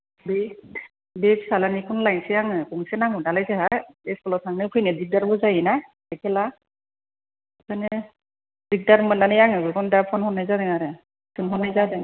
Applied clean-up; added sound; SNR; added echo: none; none; none; none.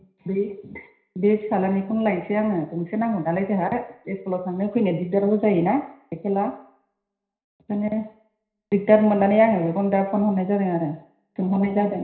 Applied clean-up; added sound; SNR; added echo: none; none; none; reverberation time 0.5 s.